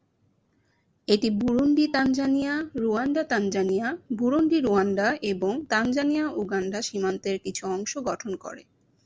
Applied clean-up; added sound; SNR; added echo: none; none; none; none.